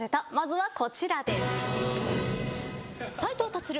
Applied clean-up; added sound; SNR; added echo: none; none; none; none.